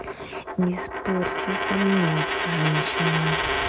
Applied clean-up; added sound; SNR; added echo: none; Coin (dropping); 1 dB; none.